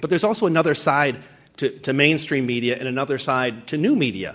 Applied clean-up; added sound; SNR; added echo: none; none; none; none.